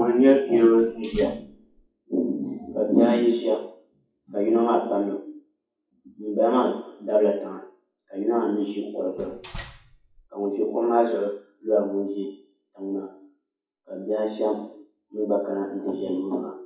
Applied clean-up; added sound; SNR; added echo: classical method WPE with log-MMSE.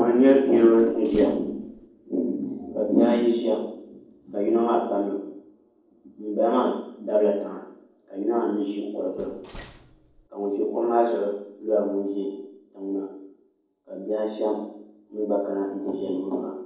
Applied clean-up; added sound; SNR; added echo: neural separator model SepFormer DNS4.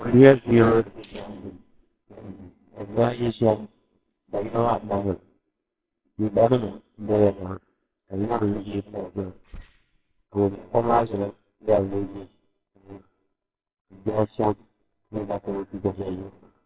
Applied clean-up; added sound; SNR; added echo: neural separator model SepFormer WHAMR!.